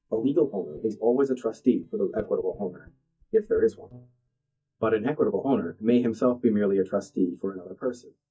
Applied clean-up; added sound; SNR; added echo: neural mask model DeepFilterNet 3.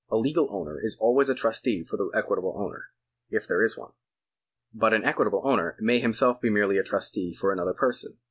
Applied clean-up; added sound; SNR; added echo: none; none; none; none.